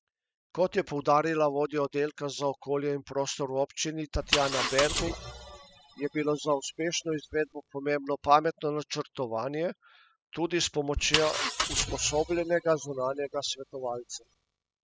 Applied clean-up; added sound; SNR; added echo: classical method spectral subtraction.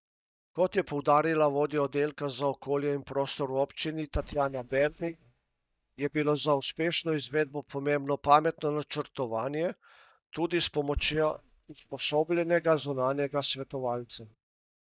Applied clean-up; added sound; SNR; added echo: neural mask model DeepFilterNet 3.